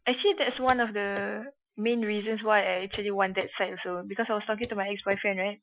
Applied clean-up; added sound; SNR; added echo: classical method Wiener filter.